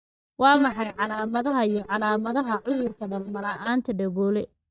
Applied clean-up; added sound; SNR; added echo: neural mask model DeepFilterNet 3.